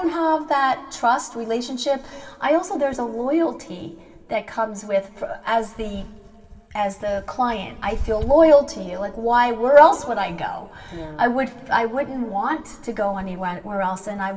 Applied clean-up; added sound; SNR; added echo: none; none; none; reverberation time 1.9 s.